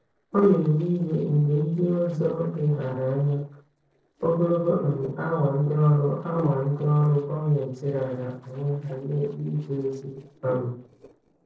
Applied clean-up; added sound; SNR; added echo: neural separator model SepFormer DNS4.